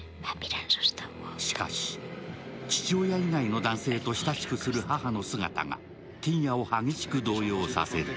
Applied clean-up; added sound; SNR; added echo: none; none; none; none.